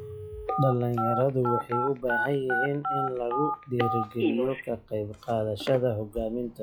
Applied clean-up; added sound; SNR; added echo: classical method log-MMSE.